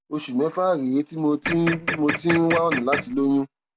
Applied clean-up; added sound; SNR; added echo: none; Printer; 5 dB; none.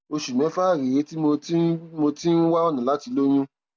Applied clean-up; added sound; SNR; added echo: none; none; none; none.